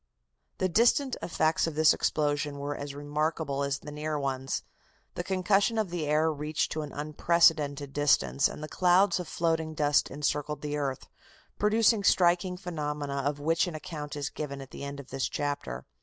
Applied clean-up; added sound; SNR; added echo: none; none; none; none.